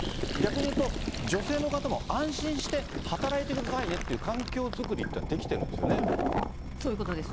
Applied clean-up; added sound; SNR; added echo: none; Drip / Water tap, faucet + Fill (with liquid); 0 dB; none.